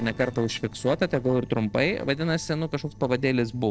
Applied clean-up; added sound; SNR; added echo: neural separator model SepFormer DNS4.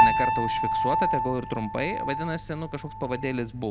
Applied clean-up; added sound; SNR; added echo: none; Piano; -4 dB; none.